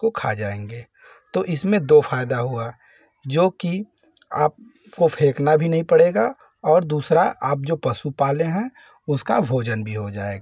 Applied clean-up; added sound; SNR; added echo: none; none; none; none.